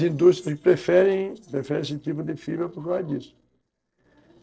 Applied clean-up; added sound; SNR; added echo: neural separator model SepFormer DNS4.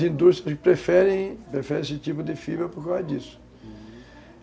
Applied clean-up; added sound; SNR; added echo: none; none; none; none.